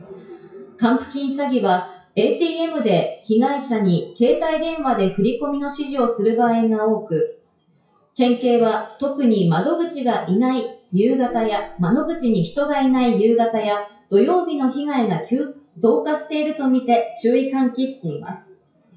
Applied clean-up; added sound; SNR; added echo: classical method WPE with log-MMSE.